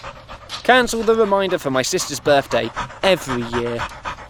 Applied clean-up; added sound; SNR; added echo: none; Dog; 12 dB; none.